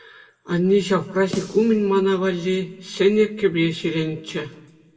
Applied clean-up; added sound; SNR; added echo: none; Snare drum; 17 dB; reverberation time 1.2 s.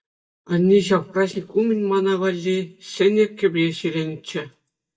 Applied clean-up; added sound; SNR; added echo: neural mask model DeepFilterNet 3.